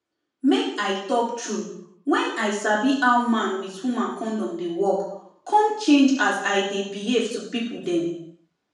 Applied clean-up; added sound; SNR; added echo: none; none; none; reverberation time 0.7 s.